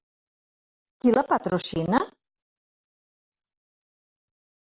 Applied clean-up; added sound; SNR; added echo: none; none; none; none.